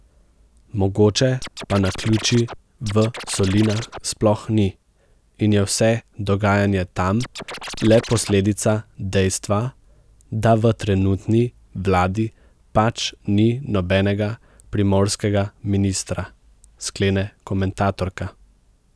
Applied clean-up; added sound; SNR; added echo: none; Scratching (performance technique); 11 dB; none.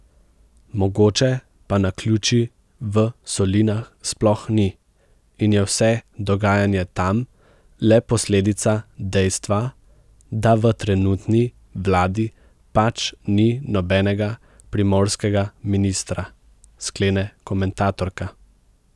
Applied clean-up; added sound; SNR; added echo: none; none; none; none.